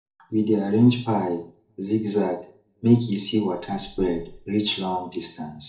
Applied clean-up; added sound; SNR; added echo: neural separator model SepFormer DNS4.